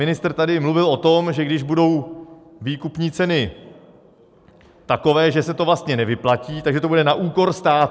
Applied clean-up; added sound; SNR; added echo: none; none; none; none.